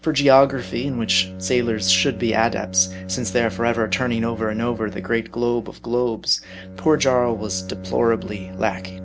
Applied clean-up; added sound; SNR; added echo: none; Bowed string instrument; 13 dB; none.